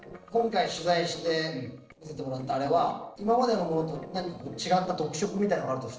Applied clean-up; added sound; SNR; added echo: neural separator model SepFormer DNS4.